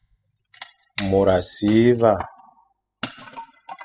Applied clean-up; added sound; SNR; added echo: classical method spectral subtraction.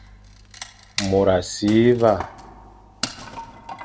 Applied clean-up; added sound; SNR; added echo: none; Wood; 13 dB; none.